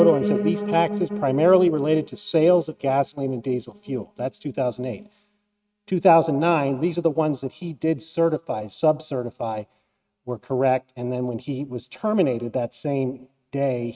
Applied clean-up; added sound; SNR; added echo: neural mask model RNNoise.